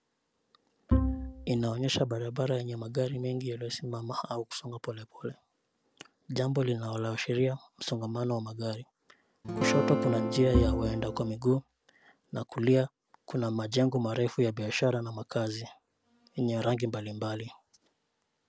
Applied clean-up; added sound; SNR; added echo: none; Acoustic guitar / Strum + Bowed string instrument; -1 dB; none.